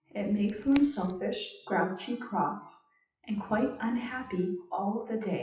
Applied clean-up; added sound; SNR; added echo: classical method WPE with log-MMSE.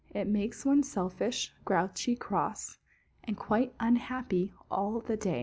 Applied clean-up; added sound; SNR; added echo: none; none; none; none.